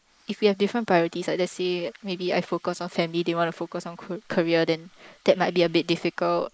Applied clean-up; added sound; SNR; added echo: neural mask model Resemble Enhance denoiser.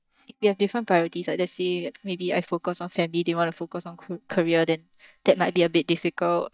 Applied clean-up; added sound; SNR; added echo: neural mask model DeepFilterNet 3.